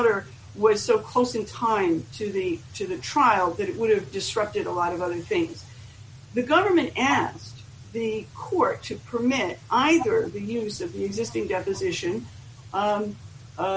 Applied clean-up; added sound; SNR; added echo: none; none; none; none.